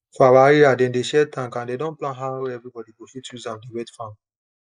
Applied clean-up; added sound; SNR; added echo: neural mask model Resemble Enhance denoiser.